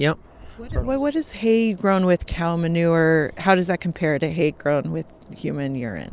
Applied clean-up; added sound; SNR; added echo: none; none; none; none.